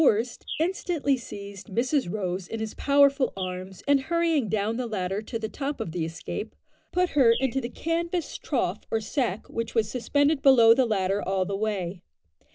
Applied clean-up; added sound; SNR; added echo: none; Bird; 18 dB; none.